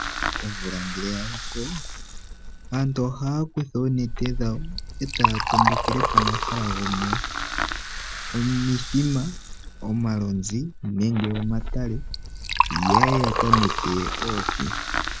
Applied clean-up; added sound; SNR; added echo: none; Liquid; 0 dB; none.